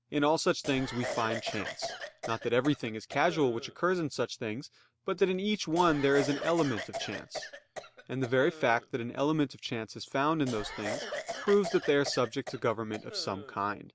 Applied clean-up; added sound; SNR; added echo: none; Cough; 10 dB; none.